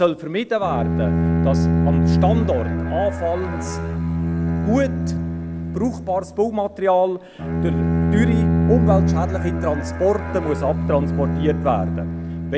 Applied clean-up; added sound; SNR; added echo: none; Bowed string instrument; -2 dB; none.